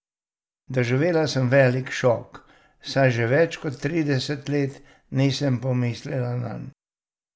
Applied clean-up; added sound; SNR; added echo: none; none; none; none.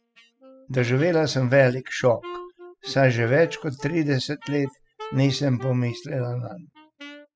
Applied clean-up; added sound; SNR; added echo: classical method spectral subtraction.